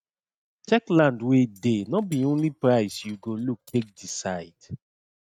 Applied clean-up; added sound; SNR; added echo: neural mask model RNNoise.